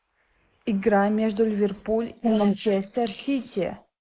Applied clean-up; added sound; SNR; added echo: neural mask model Resemble Enhance denoiser.